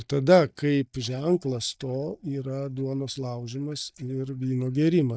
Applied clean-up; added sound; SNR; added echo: neural mask model DeepFilterNet 3.